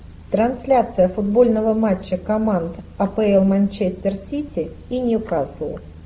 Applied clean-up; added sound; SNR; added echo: none; none; none; none.